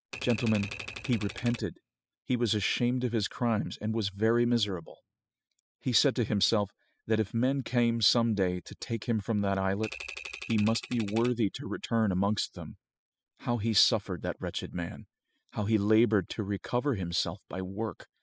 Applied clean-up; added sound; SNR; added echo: classical method spectral subtraction.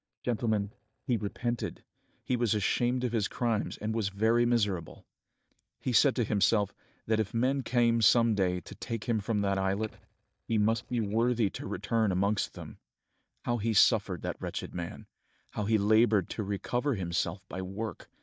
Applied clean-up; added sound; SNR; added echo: neural mask model DeepFilterNet 3.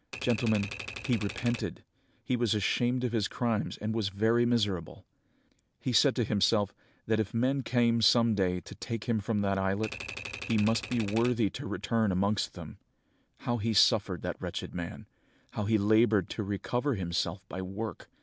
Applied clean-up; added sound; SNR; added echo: none; Typewriter; 11 dB; none.